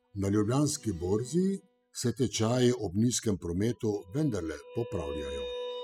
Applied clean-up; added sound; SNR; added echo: classical method spectral subtraction.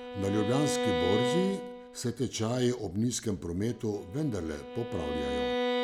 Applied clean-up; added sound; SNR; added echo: none; Bowed string instrument; 2 dB; none.